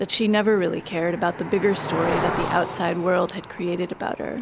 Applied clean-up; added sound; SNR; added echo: none; Cricket; 8 dB; none.